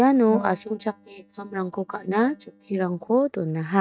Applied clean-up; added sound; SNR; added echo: neural mask model DeepFilterNet 3.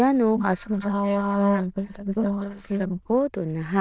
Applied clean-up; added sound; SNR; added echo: neural diffusion model UNIVERSE++.